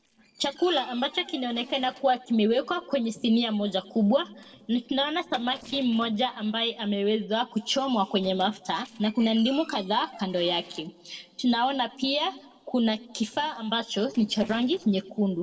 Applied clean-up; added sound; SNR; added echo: neural separator model SepFormer DNS4.